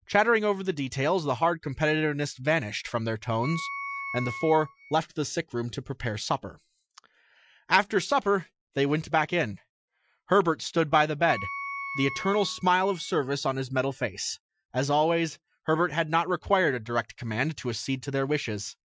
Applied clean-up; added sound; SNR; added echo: classical method Wiener filter.